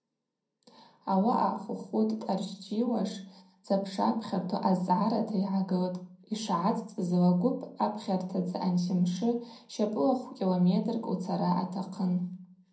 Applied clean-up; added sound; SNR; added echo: none; none; none; reverberation time 0.6 s.